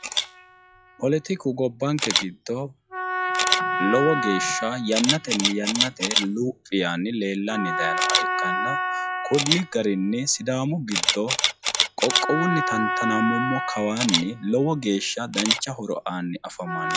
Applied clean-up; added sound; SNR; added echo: classical method log-MMSE.